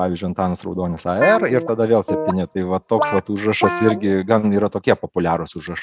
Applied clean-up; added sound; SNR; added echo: none; Guitar; 7 dB; none.